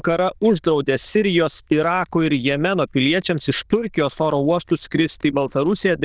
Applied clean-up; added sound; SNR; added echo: neural diffusion model UNIVERSE++.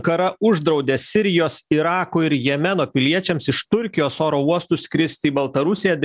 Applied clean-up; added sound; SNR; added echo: none; none; none; none.